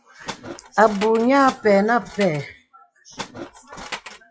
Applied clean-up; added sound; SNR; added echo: classical method log-MMSE.